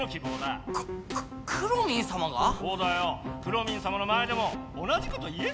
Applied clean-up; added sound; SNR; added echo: none; none; none; none.